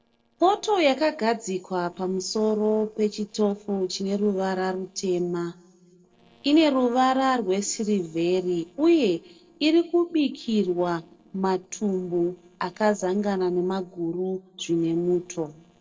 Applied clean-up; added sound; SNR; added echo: neural separator model SepFormer DNS4.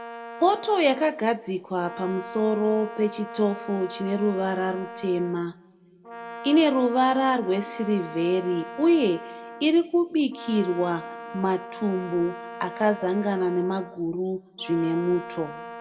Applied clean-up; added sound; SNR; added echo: none; Brass instrument; 14 dB; reverberation time 1.8 s.